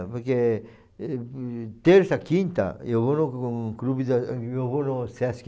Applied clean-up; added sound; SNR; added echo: none; none; none; none.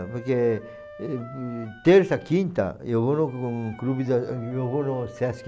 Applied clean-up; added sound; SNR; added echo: none; Wind instrument, woodwind instrument; 20 dB; none.